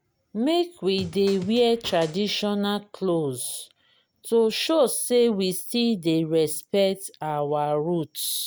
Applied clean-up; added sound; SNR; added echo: none; Scratching (performance technique); 17 dB; none.